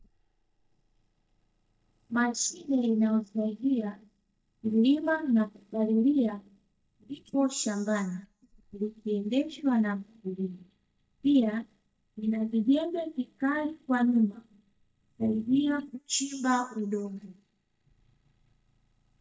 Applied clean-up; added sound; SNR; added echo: neural mask model DeepFilterNet 3.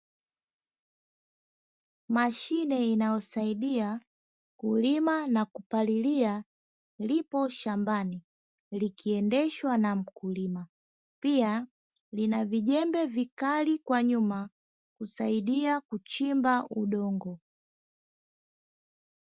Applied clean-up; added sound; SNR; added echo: none; none; none; none.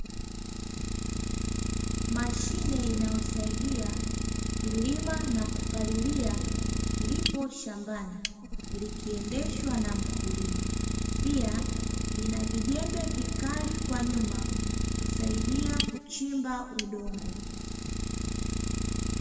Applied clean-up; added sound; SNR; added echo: none; Idling; -5 dB; reverberation time 1.7 s.